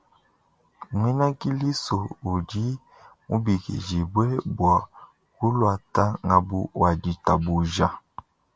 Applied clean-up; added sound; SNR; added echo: none; none; none; none.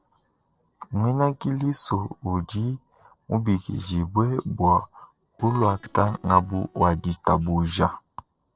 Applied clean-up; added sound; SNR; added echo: neural separator model SepFormer DNS4.